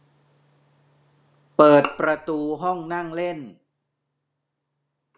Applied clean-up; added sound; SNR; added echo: none; Bowed string instrument; 12 dB; none.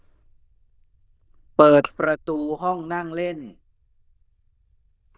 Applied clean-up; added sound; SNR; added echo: neural diffusion model UNIVERSE++.